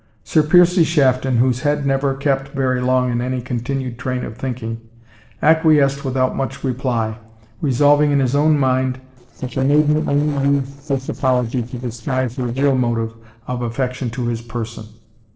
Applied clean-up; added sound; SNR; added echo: neural separator model SepFormer DNS4.